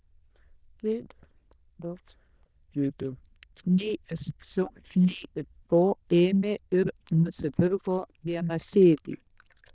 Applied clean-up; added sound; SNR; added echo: neural diffusion model UNIVERSE++.